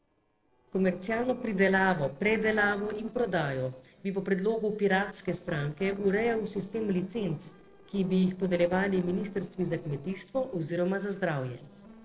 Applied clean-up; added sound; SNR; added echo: neural separator model SepFormer DNS4.